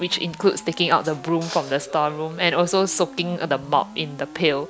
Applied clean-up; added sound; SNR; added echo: none; Siren; 18 dB; none.